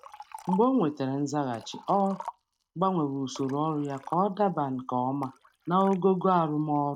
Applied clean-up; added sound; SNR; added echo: neural mask model RNNoise.